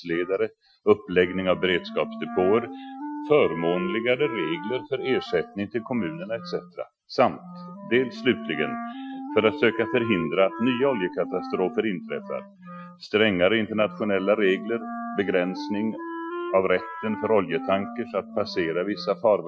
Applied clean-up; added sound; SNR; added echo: classical method Wiener filter.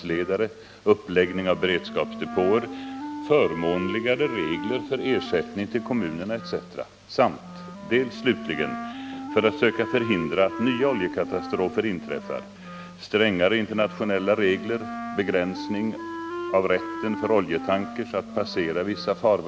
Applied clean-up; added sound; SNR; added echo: none; Wind instrument, woodwind instrument; 10 dB; none.